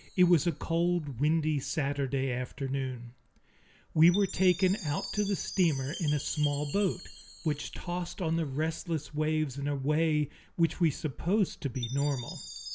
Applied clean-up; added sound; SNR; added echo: none; Chime; 17 dB; none.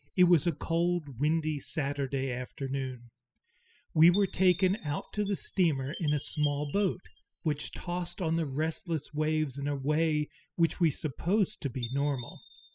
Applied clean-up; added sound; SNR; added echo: classical method spectral subtraction.